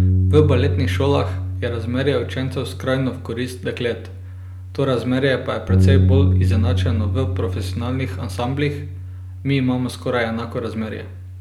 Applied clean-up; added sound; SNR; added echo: none; Bass guitar; -1 dB; none.